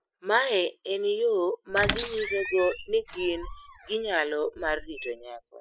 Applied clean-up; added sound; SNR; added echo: classical method spectral subtraction.